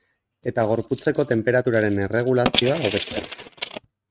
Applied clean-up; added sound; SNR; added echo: neural mask model RNNoise.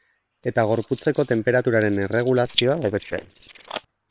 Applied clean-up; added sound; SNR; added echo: neural separator model SepFormer WHAM!.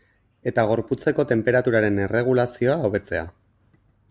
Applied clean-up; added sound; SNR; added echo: none; none; none; none.